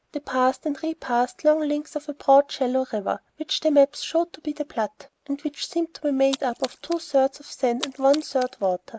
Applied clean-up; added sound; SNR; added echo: neural mask model Resemble Enhance denoiser.